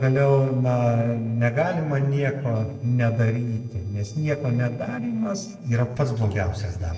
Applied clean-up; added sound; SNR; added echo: neural separator model SepFormer DNS4.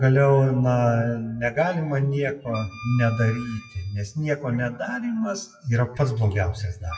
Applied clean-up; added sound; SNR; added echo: classical method WPE with log-MMSE.